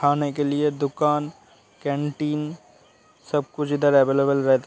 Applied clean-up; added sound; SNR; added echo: none; none; none; none.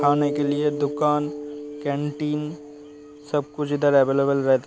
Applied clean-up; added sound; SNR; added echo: none; Mallet percussion; 9 dB; none.